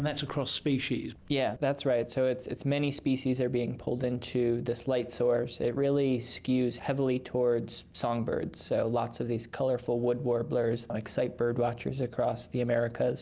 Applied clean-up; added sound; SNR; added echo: none; none; none; none.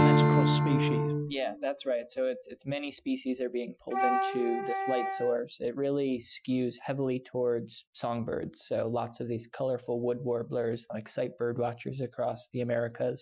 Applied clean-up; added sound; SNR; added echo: classical method Wiener filter.